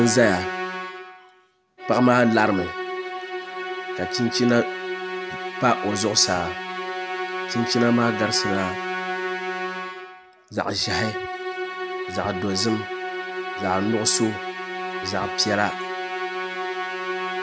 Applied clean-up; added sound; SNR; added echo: none; Musical instrument; 4 dB; none.